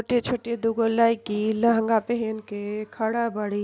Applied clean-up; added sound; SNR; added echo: none; none; none; none.